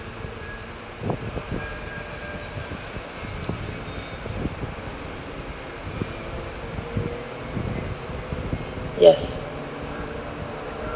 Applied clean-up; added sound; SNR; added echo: none; none; none; none.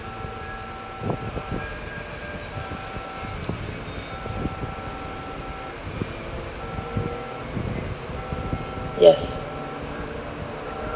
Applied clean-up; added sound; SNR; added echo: none; Telephone; 14 dB; none.